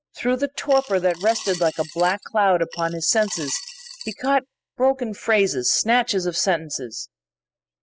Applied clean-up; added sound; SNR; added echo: classical method spectral subtraction.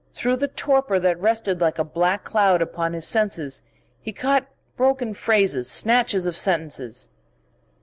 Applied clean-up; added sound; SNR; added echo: none; none; none; none.